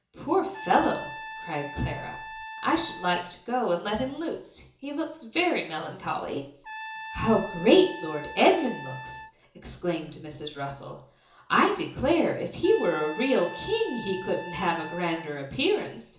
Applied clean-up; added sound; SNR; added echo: none; Trumpet; 13 dB; reverberation time 0.7 s.